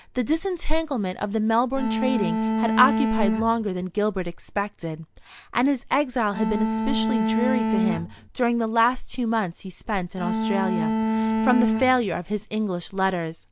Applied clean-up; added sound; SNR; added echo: none; Bowed string instrument; -1 dB; none.